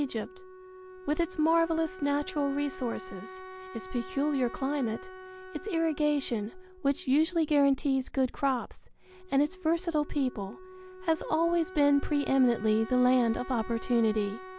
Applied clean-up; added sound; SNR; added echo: none; Wind instrument, woodwind instrument; 17 dB; none.